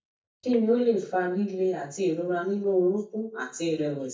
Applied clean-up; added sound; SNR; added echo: neural mask model DeepFilterNet 3.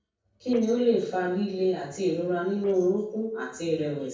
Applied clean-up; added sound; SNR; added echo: neural separator model SepFormer DNS4.